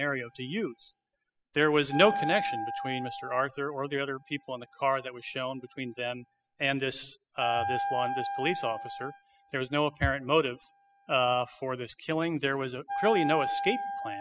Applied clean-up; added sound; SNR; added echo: classical method spectral subtraction.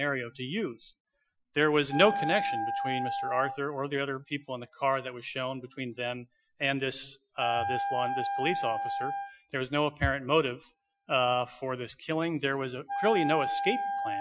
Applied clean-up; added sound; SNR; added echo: classical method Wiener filter.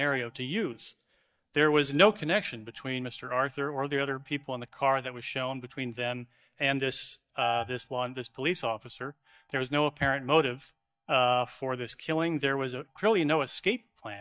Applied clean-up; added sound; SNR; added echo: neural mask model DeepFilterNet 3.